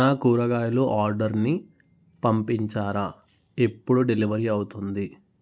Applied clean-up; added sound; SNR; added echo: none; none; none; none.